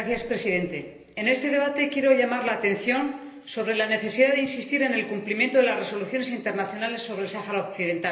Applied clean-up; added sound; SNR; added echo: none; Cricket; 20 dB; reverberation time 1.4 s.